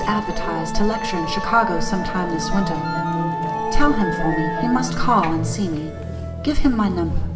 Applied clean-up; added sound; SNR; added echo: none; Musical instrument; 5 dB; reverberation time 0.8 s.